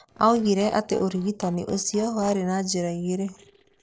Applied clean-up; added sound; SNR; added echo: neural separator model SepFormer DNS4.